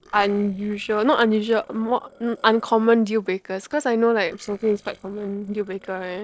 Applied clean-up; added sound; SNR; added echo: neural separator model SepFormer DNS4.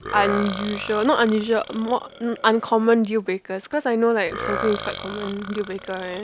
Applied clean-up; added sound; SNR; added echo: none; Burping, eructation; 11 dB; none.